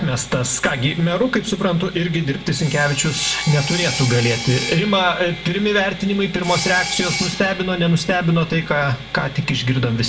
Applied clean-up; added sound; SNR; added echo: none; Sawing; 11 dB; reverberation time 0.4 s.